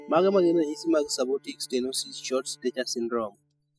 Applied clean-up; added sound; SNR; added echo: classical method spectral subtraction.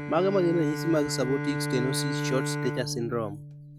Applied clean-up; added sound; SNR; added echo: none; Bowed string instrument; 4 dB; none.